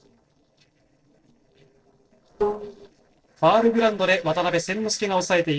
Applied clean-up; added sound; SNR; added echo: neural separator model SepFormer DNS4.